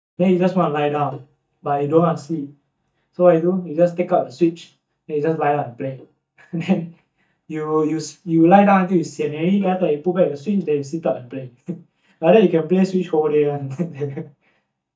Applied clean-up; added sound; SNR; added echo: neural mask model DeepFilterNet 3.